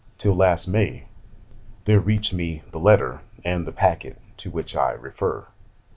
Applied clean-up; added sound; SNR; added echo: none; none; none; none.